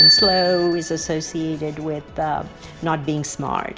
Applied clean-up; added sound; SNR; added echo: none; Bicycle bell; 0 dB; none.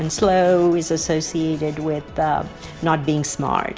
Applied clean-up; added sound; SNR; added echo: none; none; none; none.